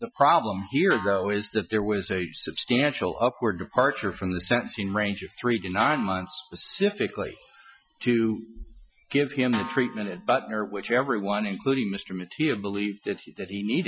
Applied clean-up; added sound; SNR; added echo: classical method Wiener filter.